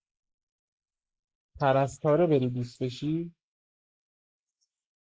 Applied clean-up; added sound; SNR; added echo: neural mask model Resemble Enhance denoiser.